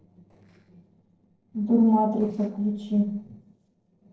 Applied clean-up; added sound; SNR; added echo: neural separator model SepFormer DNS4.